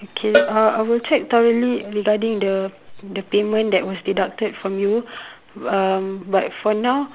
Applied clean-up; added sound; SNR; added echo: none; Cowbell; 6 dB; none.